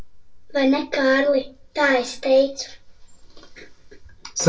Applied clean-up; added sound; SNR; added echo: none; none; none; reverberation time 0.2 s.